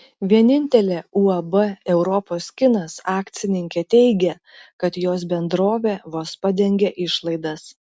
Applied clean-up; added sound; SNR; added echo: none; none; none; none.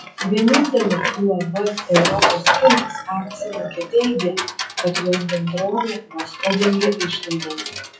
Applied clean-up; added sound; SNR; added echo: classical method WPE with log-MMSE.